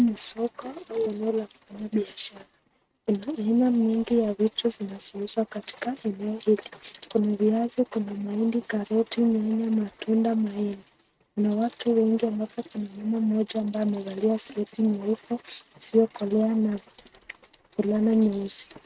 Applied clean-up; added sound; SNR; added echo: neural mask model RNNoise.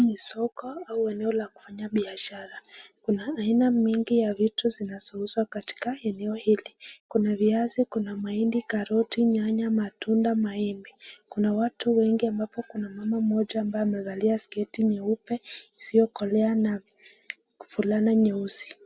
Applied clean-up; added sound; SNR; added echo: none; none; none; none.